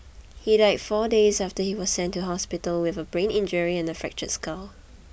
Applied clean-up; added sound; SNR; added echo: none; none; none; none.